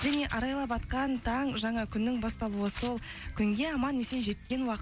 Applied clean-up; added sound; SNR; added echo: none; Tearing; 19 dB; none.